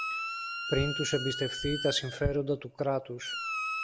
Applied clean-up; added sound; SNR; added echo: none; Squeak; 4 dB; none.